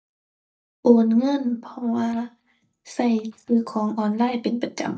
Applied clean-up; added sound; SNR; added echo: neural mask model DeepFilterNet 3.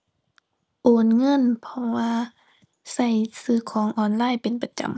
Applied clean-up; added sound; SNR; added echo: none; none; none; none.